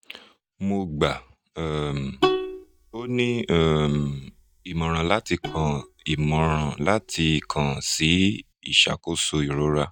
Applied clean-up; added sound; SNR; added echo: neural mask model DeepFilterNet 3.